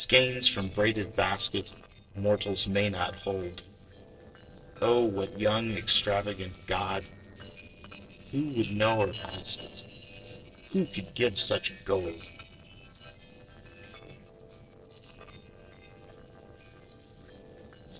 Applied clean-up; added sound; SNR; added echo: neural separator model SepFormer DNS4.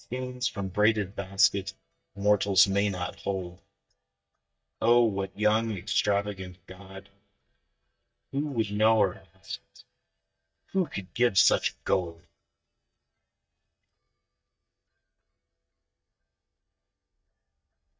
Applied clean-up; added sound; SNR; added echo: neural mask model DeepFilterNet 3.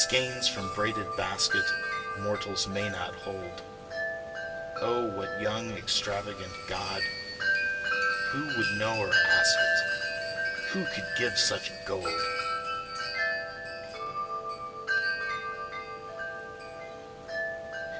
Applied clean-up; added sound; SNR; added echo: none; Wind chime; -3 dB; reverberation time 2.9 s.